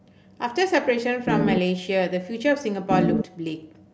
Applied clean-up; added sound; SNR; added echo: none; Organ; -3 dB; none.